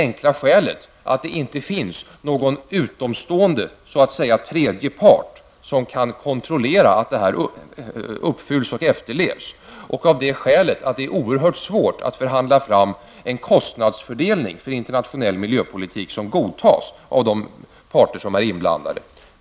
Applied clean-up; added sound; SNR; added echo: none; none; none; none.